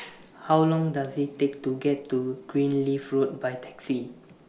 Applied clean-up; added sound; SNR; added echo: none; Bird; 16 dB; none.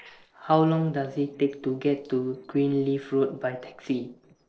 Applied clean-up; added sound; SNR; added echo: neural separator model SepFormer DNS4.